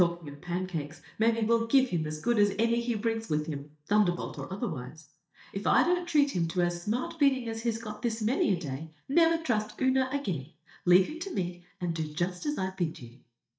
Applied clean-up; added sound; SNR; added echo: neural mask model DeepFilterNet 3.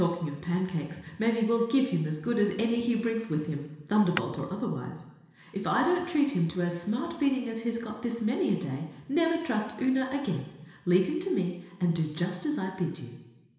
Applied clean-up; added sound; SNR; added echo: none; Shatter; 11 dB; reverberation time 1.1 s.